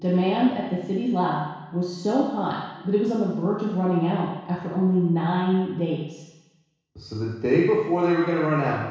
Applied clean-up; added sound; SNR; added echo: none; none; none; reverberation time 1.1 s.